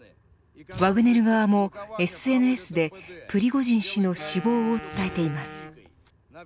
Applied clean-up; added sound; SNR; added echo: none; Slam / Tools + Wind instrument, woodwind instrument; 17 dB; none.